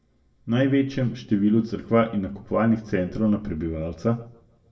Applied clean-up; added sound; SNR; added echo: none; none; none; reverberation time 0.6 s.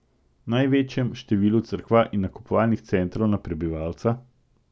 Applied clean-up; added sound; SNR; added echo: none; none; none; none.